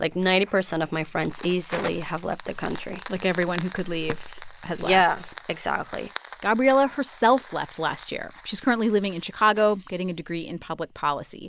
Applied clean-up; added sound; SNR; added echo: none; Fire; 16 dB; none.